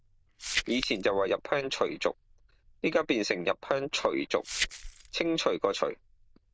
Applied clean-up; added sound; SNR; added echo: neural diffusion model UNIVERSE++.